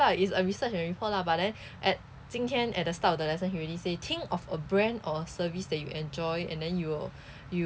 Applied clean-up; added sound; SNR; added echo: none; none; none; none.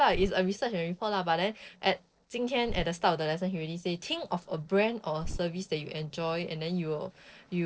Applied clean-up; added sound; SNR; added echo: neural separator model SepFormer DNS4.